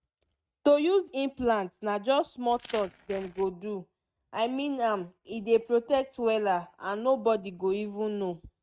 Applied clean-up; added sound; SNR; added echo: neural mask model RNNoise.